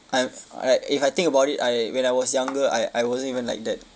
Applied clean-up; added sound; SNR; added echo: none; none; none; none.